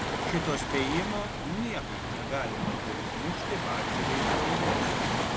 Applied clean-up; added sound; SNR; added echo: none; Waves, surf; -4 dB; none.